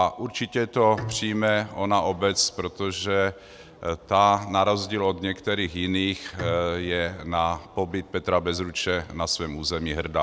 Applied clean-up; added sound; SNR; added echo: none; Bowed string instrument; 18 dB; none.